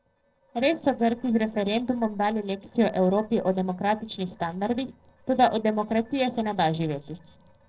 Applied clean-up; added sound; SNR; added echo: neural separator model SepFormer DNS4.